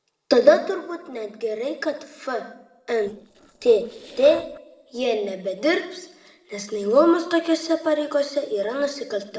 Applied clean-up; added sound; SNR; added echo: neural separator model SepFormer DNS4.